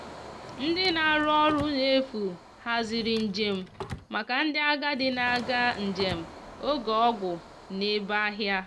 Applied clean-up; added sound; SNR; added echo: none; Engine + Drawer open or close; 15 dB; none.